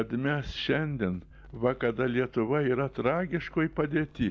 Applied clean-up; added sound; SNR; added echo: none; none; none; none.